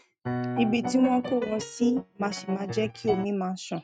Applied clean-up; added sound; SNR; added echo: neural mask model RNNoise.